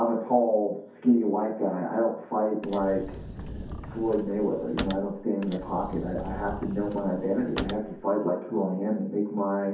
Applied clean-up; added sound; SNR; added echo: none; Sliding door / Slam / Wood; 11 dB; reverberation time 0.6 s.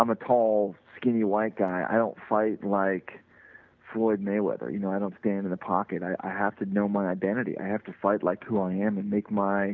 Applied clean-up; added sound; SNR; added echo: none; none; none; none.